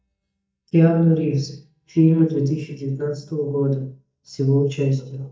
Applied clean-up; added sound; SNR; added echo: neural mask model DeepFilterNet 3.